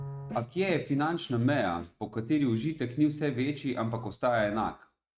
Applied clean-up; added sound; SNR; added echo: neural mask model RNNoise.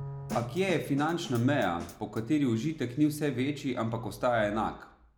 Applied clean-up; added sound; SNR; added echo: none; Bowed string instrument + Snare drum; 16 dB; none.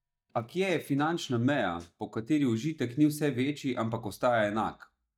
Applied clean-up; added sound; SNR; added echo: neural mask model DeepFilterNet 3.